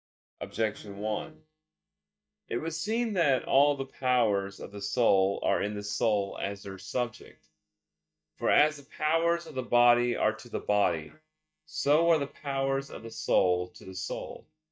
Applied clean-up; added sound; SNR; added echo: neural mask model DeepFilterNet 3.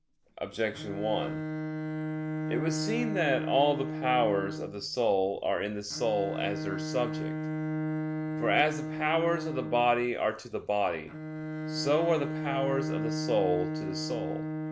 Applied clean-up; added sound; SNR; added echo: none; Bowed string instrument; 4 dB; none.